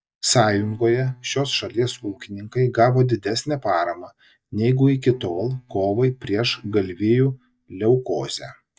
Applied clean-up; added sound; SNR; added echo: neural mask model DeepFilterNet 3.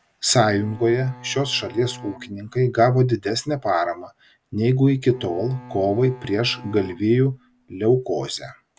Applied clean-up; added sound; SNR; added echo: none; Bowed string instrument; 20 dB; none.